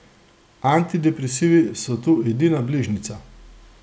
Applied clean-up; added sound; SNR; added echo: none; none; none; none.